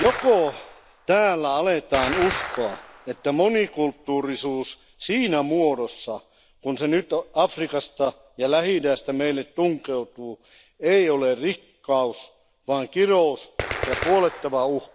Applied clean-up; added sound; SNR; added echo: none; Gunshot, gunfire; 13 dB; none.